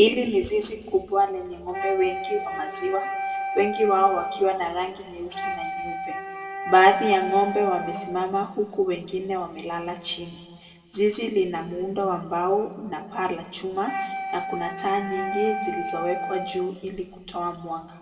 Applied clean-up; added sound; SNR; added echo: none; Wind instrument, woodwind instrument; 6 dB; reverberation time 2.0 s.